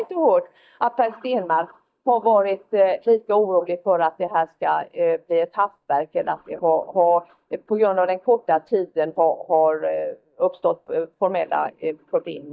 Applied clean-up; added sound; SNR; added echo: neural mask model DeepFilterNet 3.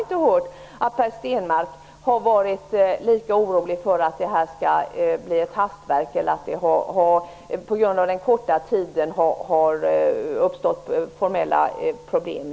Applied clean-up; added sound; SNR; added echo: none; none; none; none.